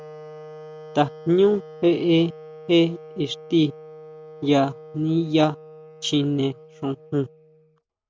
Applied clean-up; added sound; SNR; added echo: none; Wind instrument, woodwind instrument; 18 dB; none.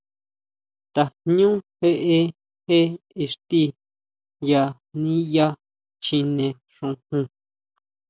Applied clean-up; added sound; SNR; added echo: none; none; none; none.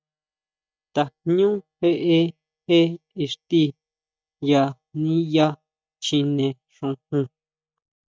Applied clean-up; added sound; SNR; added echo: neural mask model DeepFilterNet 3.